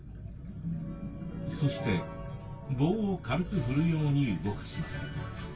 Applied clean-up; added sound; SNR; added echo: none; none; none; reverberation time 0.1 s.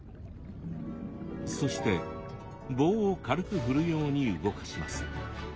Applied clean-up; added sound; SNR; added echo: none; none; none; none.